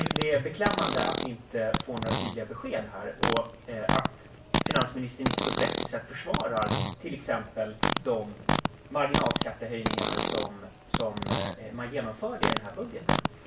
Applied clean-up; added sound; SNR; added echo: none; Fart; -2 dB; reverberation time 0.3 s.